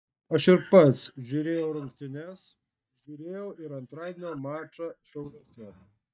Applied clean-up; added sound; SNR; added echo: neural mask model DeepFilterNet 3.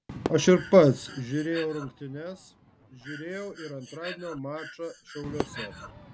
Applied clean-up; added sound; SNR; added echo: none; Crowd / Fireworks + Breathing; 13 dB; none.